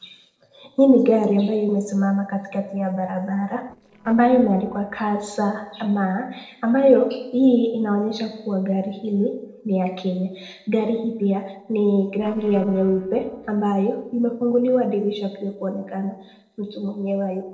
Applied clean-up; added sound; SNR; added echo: neural separator model SepFormer DNS4.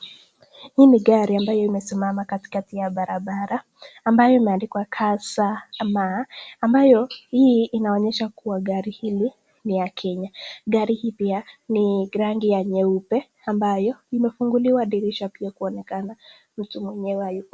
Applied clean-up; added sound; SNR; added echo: none; none; none; none.